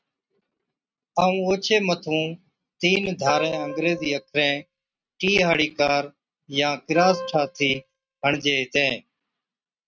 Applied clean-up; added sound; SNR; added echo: neural mask model RNNoise.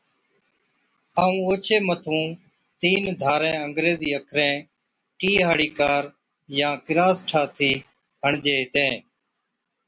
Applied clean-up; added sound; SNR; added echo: none; none; none; none.